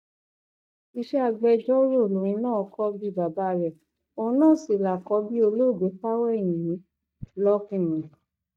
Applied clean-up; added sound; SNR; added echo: neural mask model DeepFilterNet 3.